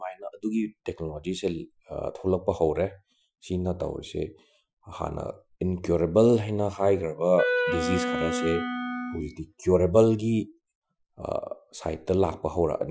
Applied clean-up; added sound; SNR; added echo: classical method Wiener filter.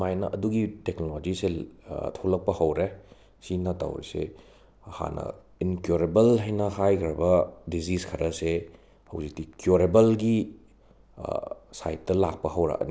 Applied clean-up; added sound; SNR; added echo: none; none; none; none.